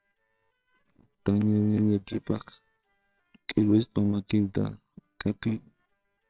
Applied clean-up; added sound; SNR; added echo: neural separator model SepFormer WHAMR!.